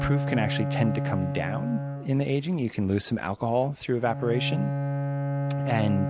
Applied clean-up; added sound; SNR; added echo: none; Bowed string instrument; 2 dB; none.